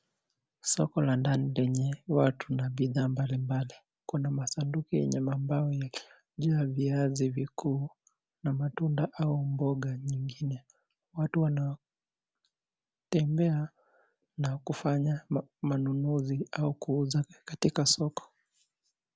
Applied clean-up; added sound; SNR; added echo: none; none; none; none.